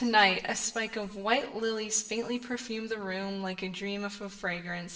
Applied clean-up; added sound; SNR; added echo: neural separator model SepFormer DNS4.